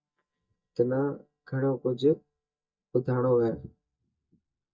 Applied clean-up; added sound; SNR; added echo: neural mask model DeepFilterNet 3.